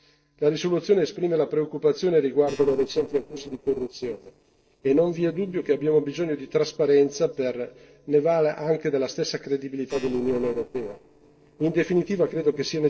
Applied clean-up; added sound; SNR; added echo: neural separator model SepFormer DNS4.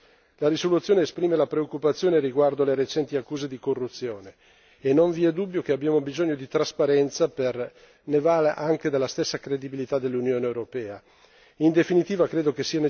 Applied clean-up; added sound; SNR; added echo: none; none; none; none.